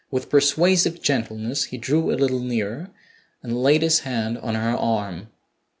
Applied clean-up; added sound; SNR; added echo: none; none; none; none.